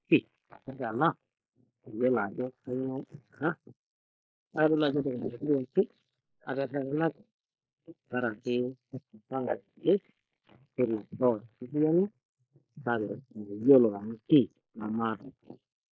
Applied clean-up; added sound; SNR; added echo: neural mask model Resemble Enhance denoiser.